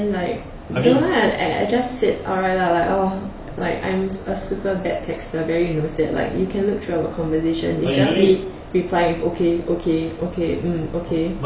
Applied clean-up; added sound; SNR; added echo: none; none; none; none.